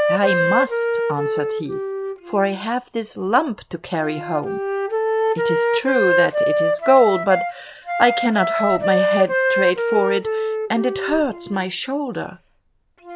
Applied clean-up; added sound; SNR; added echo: none; Wind instrument, woodwind instrument; 0 dB; none.